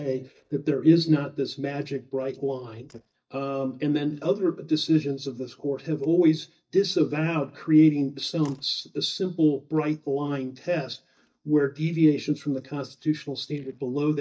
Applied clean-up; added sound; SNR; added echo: neural mask model DeepFilterNet 3.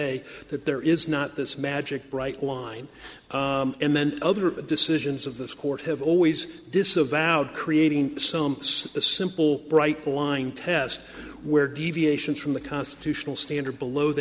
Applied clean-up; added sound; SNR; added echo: none; none; none; none.